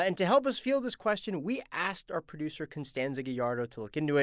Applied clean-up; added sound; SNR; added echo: none; none; none; none.